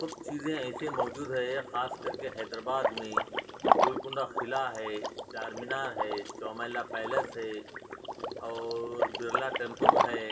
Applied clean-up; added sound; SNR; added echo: none; Liquid; -3 dB; reverberation time 1.4 s.